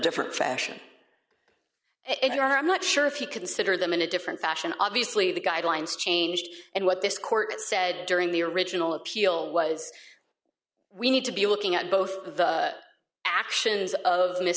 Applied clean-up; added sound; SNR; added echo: none; none; none; none.